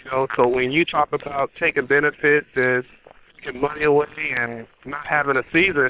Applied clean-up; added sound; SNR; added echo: neural separator model SepFormer WHAM!.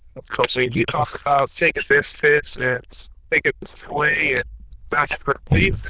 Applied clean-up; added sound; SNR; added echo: neural diffusion model UNIVERSE++.